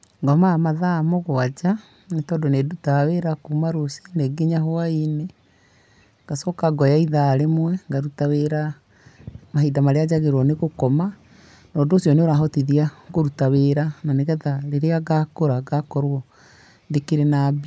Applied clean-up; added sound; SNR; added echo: none; none; none; none.